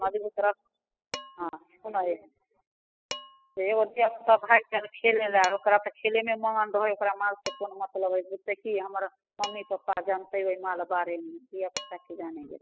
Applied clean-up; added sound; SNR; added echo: classical method spectral subtraction.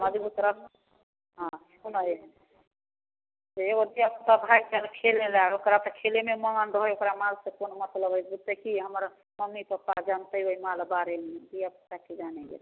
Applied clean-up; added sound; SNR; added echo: none; none; none; none.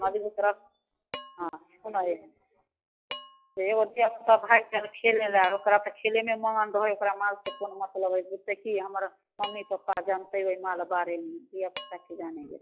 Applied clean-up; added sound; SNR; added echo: classical method log-MMSE.